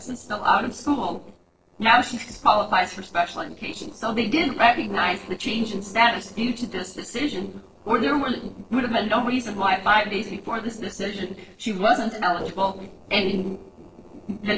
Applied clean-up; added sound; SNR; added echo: neural separator model SepFormer DNS4.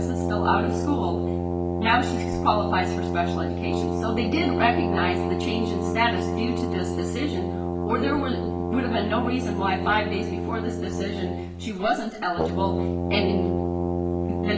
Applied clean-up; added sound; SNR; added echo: none; Brass instrument; -1 dB; reverberation time 0.8 s.